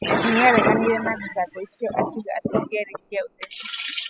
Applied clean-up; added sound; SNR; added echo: classical method spectral subtraction.